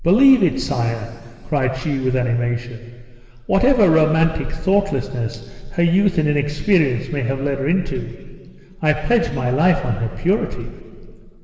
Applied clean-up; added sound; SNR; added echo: none; none; none; reverberation time 2.8 s.